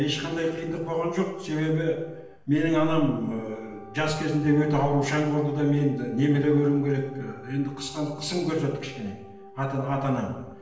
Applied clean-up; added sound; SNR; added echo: none; Wind instrument, woodwind instrument; 19 dB; reverberation time 0.8 s.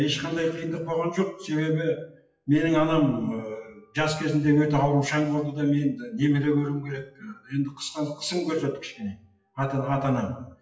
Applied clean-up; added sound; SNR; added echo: classical method WPE with log-MMSE.